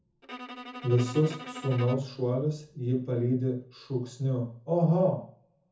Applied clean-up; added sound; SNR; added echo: none; Bowed string instrument; 14 dB; reverberation time 0.5 s.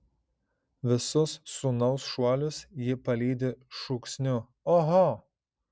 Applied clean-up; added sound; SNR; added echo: none; none; none; none.